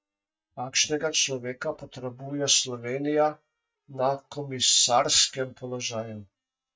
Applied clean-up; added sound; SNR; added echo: neural mask model DeepFilterNet 3.